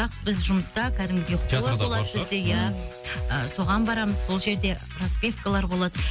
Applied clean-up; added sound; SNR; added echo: none; Brass instrument; 18 dB; none.